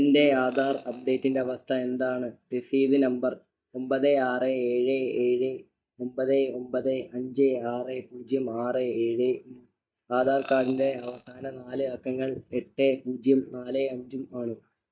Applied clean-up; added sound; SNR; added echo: neural mask model DeepFilterNet 3.